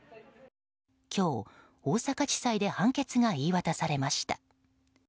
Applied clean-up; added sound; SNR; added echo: none; none; none; none.